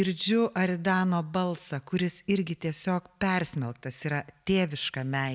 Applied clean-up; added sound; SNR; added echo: none; none; none; none.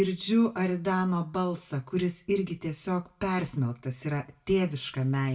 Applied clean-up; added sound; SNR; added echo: none; none; none; reverberation time 0.2 s.